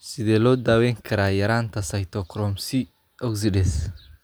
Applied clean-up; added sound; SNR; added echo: none; none; none; none.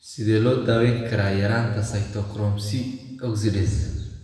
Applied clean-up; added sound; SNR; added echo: none; none; none; reverberation time 1.2 s.